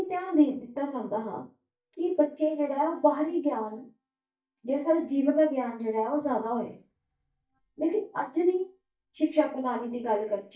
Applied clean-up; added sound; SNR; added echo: neural mask model DeepFilterNet 3.